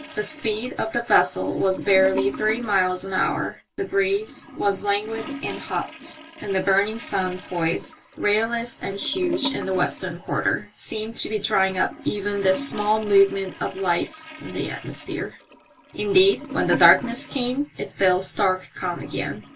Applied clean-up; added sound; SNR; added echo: none; Toilet flush / Gurgling; 14 dB; reverberation time 0.1 s.